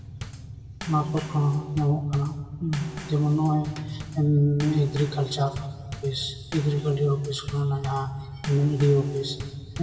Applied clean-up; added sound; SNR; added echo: none; Bass drum / Snare drum / Drum kit; 13 dB; reverberation time 2.2 s.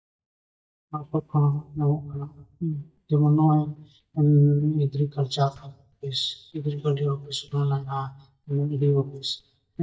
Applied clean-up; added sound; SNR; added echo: neural mask model DeepFilterNet 3.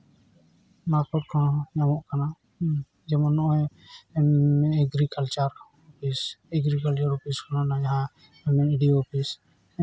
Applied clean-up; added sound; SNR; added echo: none; none; none; none.